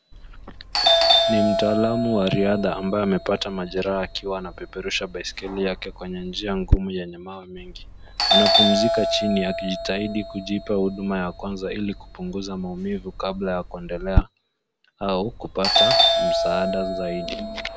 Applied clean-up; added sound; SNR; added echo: none; Doorbell; -2 dB; none.